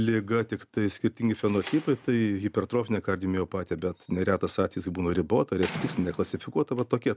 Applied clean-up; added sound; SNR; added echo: none; Slam; 18 dB; none.